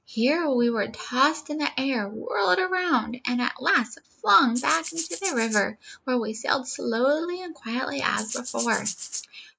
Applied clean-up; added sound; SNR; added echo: neural mask model Resemble Enhance denoiser.